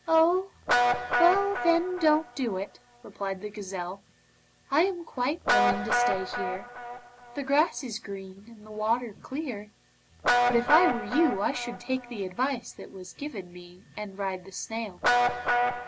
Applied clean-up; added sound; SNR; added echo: none; Guitar; 2 dB; none.